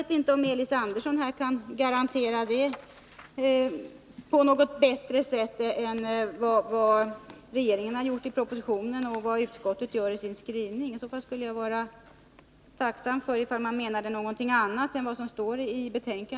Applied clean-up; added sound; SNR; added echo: none; none; none; none.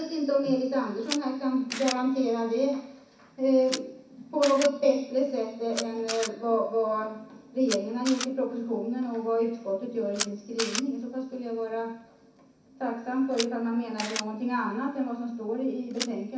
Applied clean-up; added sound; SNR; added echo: none; Camera; 13 dB; reverberation time 0.6 s.